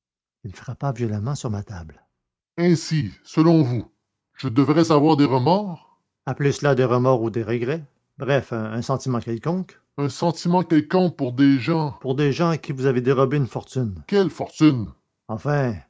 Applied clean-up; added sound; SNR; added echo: none; none; none; none.